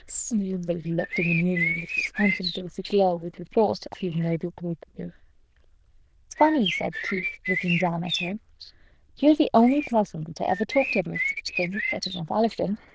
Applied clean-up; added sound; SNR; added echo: neural diffusion model UNIVERSE++.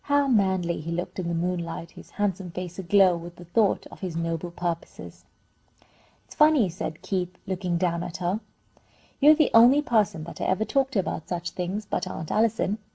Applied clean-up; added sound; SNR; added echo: none; none; none; none.